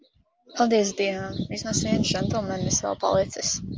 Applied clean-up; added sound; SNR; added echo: none; none; none; none.